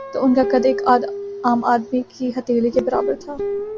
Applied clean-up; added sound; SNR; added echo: none; Guitar; 8 dB; none.